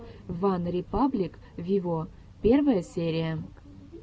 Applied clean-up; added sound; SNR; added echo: none; none; none; none.